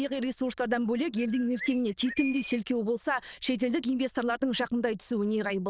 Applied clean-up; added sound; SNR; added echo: neural diffusion model UNIVERSE++.